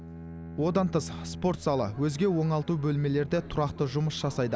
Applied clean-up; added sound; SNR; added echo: none; Bowed string instrument; 14 dB; none.